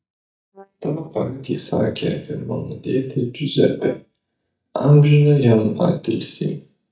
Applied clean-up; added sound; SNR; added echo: neural mask model DeepFilterNet 3.